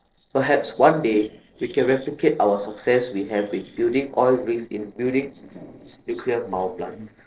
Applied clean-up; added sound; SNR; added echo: neural separator model SepFormer DNS4.